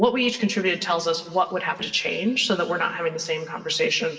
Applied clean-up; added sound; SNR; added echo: neural separator model SepFormer DNS4.